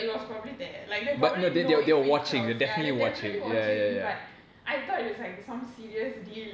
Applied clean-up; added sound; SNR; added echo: none; none; none; none.